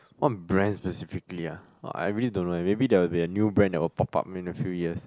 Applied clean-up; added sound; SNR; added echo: neural mask model Resemble Enhance denoiser.